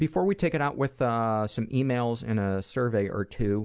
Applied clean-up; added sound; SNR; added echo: none; none; none; none.